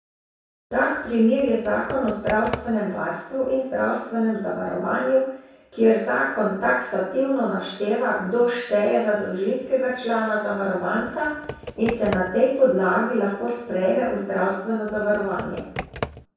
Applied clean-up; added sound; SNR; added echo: none; Computer keyboard; 12 dB; reverberation time 0.7 s.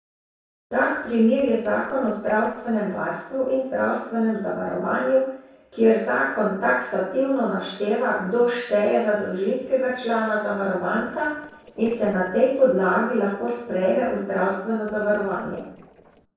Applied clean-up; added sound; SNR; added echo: neural separator model SepFormer DNS4.